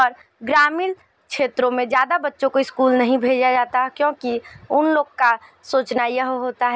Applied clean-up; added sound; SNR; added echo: none; none; none; none.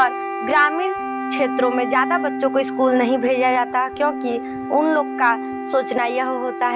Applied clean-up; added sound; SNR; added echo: none; Keyboard (musical) + Wind instrument, woodwind instrument; 6 dB; none.